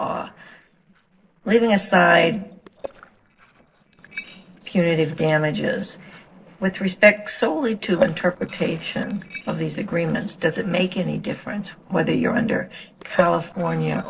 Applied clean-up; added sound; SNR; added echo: neural separator model SepFormer DNS4.